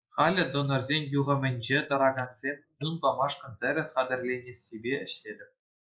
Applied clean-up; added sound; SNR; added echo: neural mask model Resemble Enhance denoiser.